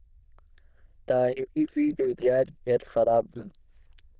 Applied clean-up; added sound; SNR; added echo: neural diffusion model UNIVERSE++.